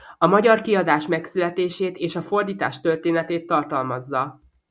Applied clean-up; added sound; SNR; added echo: none; none; none; none.